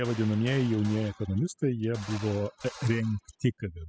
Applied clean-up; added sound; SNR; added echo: classical method spectral subtraction.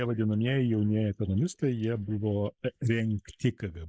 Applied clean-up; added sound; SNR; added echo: neural mask model Resemble Enhance denoiser.